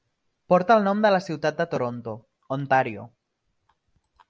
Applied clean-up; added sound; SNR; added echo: none; none; none; none.